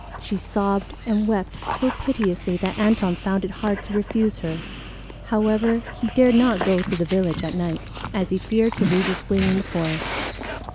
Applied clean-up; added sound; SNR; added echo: none; Dog; 9 dB; none.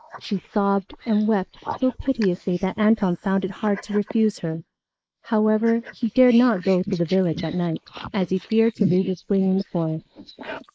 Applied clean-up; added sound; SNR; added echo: neural mask model Resemble Enhance denoiser.